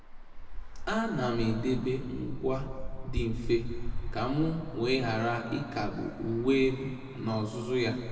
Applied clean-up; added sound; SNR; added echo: none; Traffic noise, roadway noise; 6 dB; reverberation time 2.0 s.